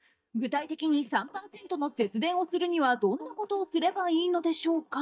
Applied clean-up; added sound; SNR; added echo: neural mask model DeepFilterNet 3.